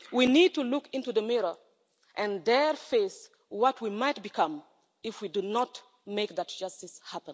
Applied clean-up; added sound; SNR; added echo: none; none; none; none.